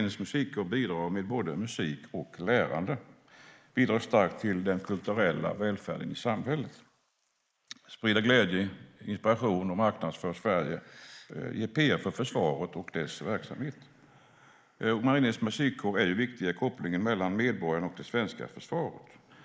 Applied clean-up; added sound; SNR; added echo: neural mask model Resemble Enhance denoiser.